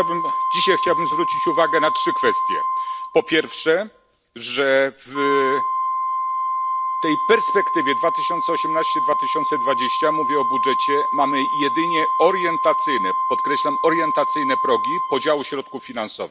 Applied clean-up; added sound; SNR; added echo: none; Organ; -1 dB; none.